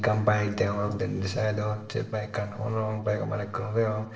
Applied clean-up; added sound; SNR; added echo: neural separator model SepFormer DNS4.